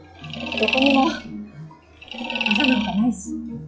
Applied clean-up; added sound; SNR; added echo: classical method log-MMSE.